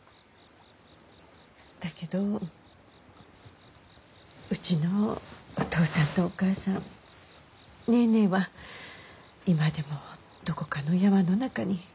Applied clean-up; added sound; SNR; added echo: none; none; none; none.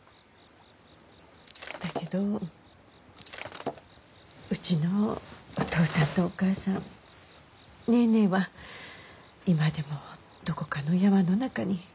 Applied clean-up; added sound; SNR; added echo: none; Shatter; 13 dB; none.